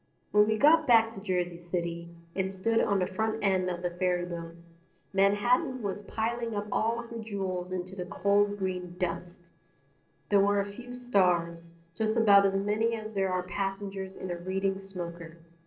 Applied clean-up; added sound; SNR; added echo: neural separator model SepFormer DNS4.